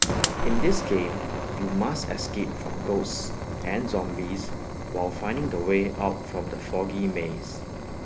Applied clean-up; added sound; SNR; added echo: none; Fire; 0 dB; none.